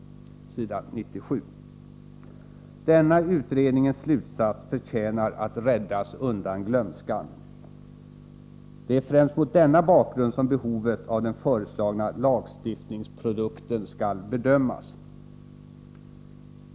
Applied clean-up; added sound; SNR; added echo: none; none; none; none.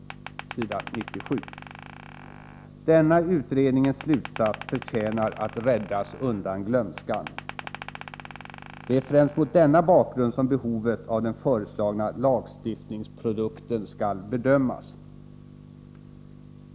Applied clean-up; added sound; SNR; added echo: none; Glass; 17 dB; none.